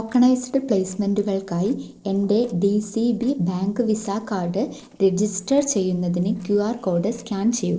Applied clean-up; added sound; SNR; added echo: neural separator model SepFormer DNS4.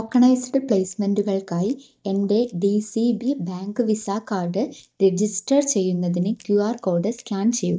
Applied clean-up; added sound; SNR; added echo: neural mask model DeepFilterNet 3.